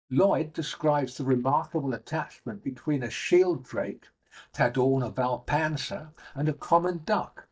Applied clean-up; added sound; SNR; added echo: neural mask model DeepFilterNet 3.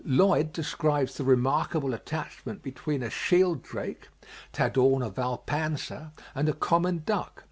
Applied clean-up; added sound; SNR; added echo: none; none; none; none.